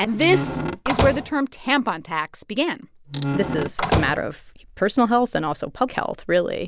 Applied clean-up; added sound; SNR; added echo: none; Squeak / Slam / Wood; 3 dB; none.